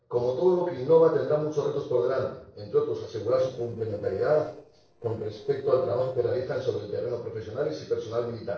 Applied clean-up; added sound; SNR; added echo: neural separator model SepFormer DNS4.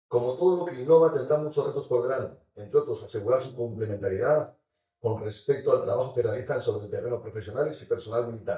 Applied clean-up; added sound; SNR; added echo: neural mask model DeepFilterNet 3.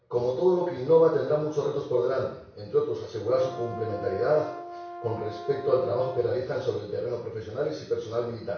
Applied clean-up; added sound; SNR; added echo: none; Brass instrument; 12 dB; reverberation time 0.6 s.